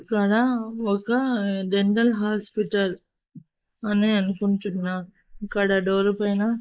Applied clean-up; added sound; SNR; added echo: neural mask model Resemble Enhance denoiser.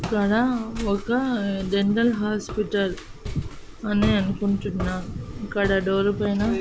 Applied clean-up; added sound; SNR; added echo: none; Walk, footsteps; 12 dB; none.